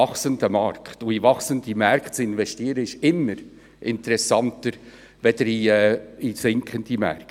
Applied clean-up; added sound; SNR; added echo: none; none; none; none.